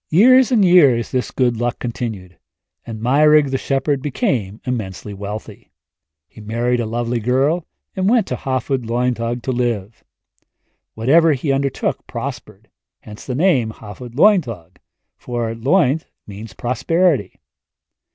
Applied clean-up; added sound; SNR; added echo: none; none; none; none.